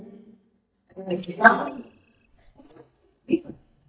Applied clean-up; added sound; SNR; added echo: neural mask model DeepFilterNet 3.